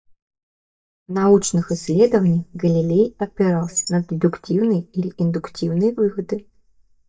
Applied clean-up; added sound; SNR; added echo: neural mask model DeepFilterNet 3.